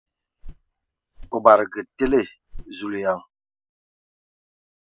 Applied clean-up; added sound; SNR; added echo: none; Walk, footsteps; 16 dB; none.